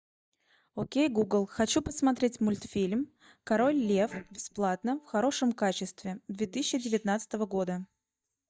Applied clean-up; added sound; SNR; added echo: neural mask model DeepFilterNet 3.